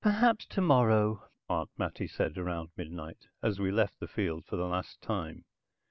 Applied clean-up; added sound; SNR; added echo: none; none; none; none.